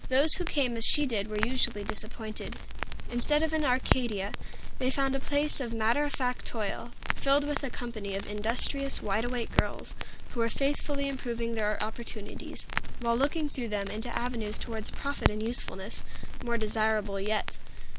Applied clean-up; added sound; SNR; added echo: none; Crackle; -3 dB; none.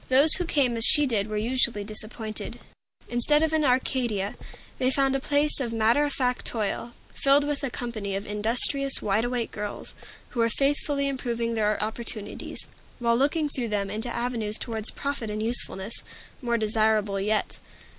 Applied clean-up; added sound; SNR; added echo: none; none; none; none.